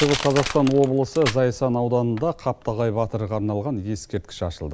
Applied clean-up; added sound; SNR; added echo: none; Crushing; 12 dB; none.